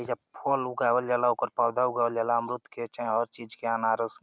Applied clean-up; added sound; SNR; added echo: none; none; none; none.